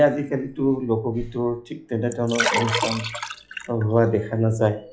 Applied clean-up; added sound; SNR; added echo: classical method log-MMSE.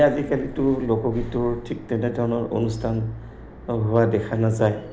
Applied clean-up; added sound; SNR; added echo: none; none; none; none.